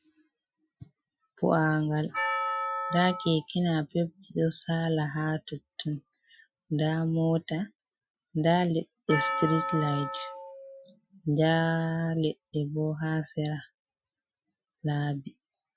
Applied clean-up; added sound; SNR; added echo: classical method Wiener filter.